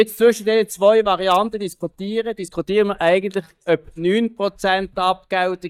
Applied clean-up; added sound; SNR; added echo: neural mask model DeepFilterNet 3.